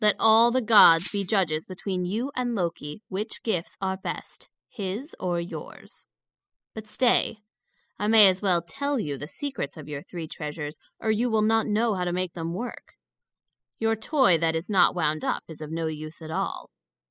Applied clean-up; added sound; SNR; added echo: classical method spectral subtraction.